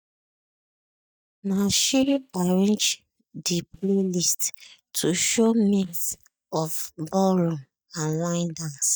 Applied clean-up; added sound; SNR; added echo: neural mask model DeepFilterNet 3.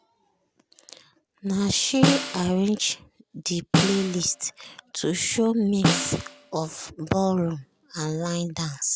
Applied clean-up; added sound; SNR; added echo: none; Snare drum; 2 dB; none.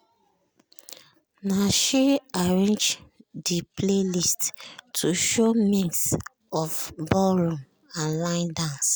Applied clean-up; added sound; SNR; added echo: none; none; none; none.